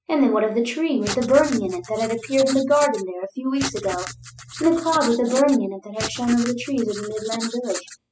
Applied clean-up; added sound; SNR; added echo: classical method spectral subtraction.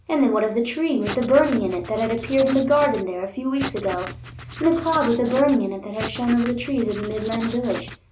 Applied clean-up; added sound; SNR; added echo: none; Writing; 10 dB; none.